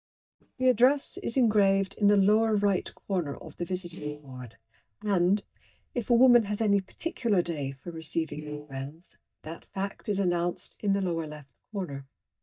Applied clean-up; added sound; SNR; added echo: neural mask model DeepFilterNet 3.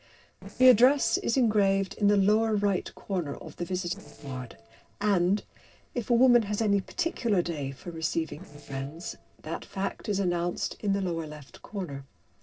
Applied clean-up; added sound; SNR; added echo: neural separator model SepFormer DNS4.